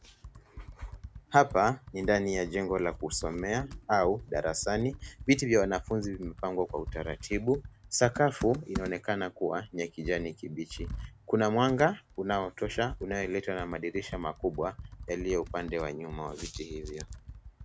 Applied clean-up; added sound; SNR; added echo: none; Computer keyboard; 13 dB; none.